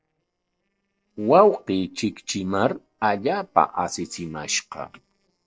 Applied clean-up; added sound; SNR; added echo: neural separator model SepFormer DNS4.